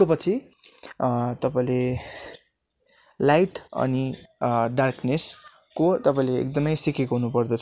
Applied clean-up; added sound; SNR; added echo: none; none; none; none.